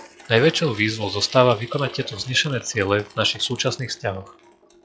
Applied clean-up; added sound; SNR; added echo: classical method log-MMSE.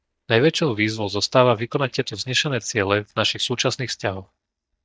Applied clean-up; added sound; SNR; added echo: neural mask model DeepFilterNet 3.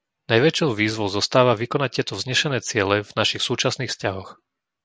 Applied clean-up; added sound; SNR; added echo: none; none; none; none.